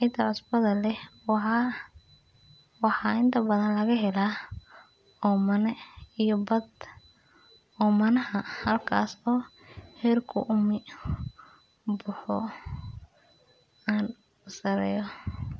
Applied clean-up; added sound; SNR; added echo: none; none; none; none.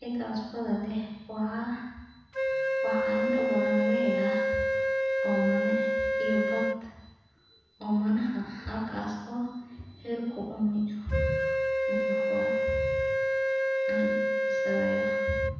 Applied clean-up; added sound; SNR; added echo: none; Wind instrument, woodwind instrument; -3 dB; reverberation time 1.1 s.